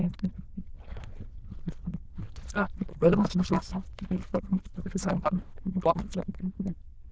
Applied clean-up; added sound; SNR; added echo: neural diffusion model UNIVERSE++.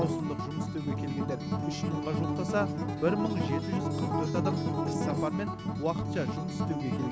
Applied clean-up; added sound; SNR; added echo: none; Acoustic guitar; -3 dB; none.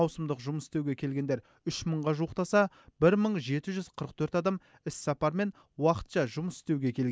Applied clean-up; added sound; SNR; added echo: none; none; none; none.